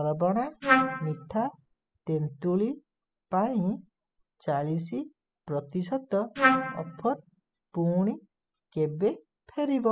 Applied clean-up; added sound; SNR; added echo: classical method spectral subtraction.